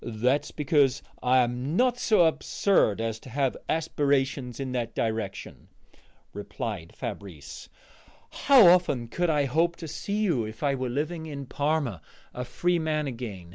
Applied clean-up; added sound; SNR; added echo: none; none; none; none.